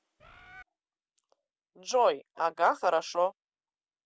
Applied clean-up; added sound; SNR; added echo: none; Bird; 20 dB; none.